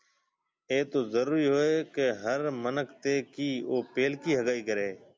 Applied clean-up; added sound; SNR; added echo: none; none; none; none.